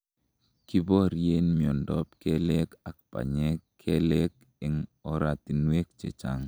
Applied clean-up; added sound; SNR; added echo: none; none; none; none.